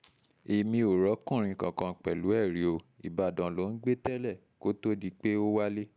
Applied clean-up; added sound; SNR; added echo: none; none; none; none.